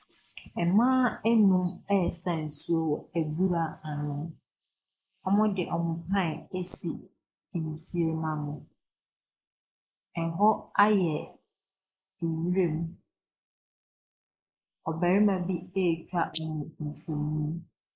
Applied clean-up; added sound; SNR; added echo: neural mask model Resemble Enhance denoiser.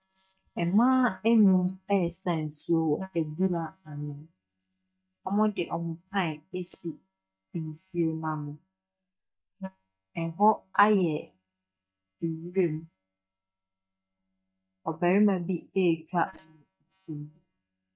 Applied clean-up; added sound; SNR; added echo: neural mask model DeepFilterNet 3.